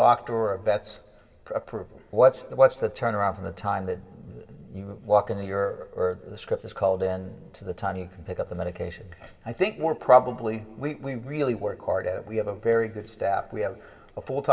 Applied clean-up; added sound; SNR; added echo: none; none; none; reverberation time 1.1 s.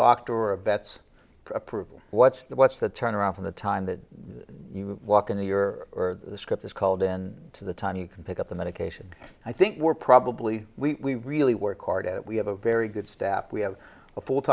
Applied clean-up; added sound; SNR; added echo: none; none; none; none.